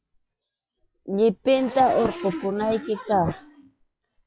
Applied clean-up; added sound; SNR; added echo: classical method log-MMSE.